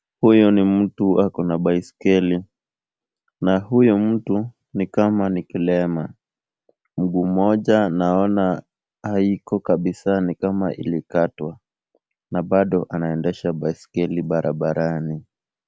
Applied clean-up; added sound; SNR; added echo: none; none; none; none.